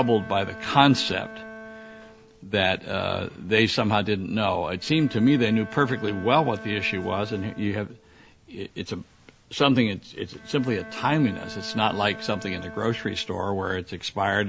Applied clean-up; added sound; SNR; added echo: none; Bowed string instrument; 17 dB; none.